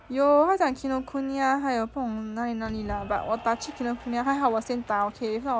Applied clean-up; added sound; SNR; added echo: none; Applause / Cheering; 20 dB; none.